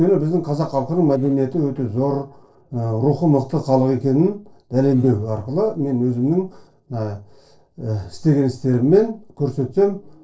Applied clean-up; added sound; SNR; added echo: neural separator model SepFormer DNS4.